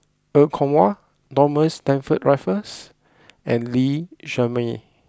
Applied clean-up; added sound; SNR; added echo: none; none; none; none.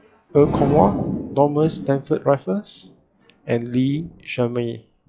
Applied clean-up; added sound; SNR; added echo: classical method log-MMSE.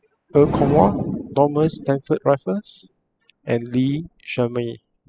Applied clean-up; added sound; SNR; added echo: classical method spectral subtraction.